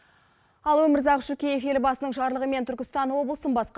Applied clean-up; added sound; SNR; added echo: none; none; none; none.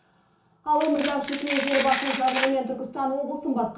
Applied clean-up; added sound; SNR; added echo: none; Domestic sounds, home sounds; 5 dB; reverberation time 0.7 s.